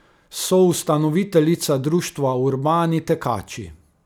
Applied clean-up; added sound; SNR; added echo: none; none; none; none.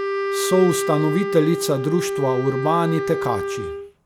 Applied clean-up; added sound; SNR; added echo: none; Wind instrument, woodwind instrument; 3 dB; none.